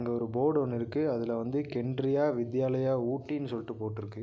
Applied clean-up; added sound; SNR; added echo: none; none; none; none.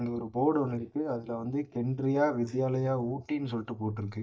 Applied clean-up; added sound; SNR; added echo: neural mask model DeepFilterNet 3.